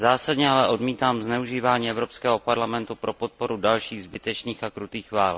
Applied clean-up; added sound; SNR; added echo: none; none; none; none.